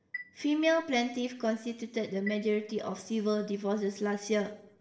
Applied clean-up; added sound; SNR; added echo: none; Chime; 19 dB; reverberation time 0.7 s.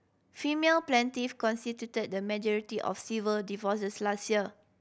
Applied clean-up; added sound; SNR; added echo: none; none; none; none.